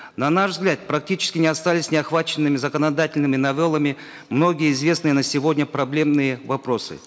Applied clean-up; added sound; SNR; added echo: none; none; none; none.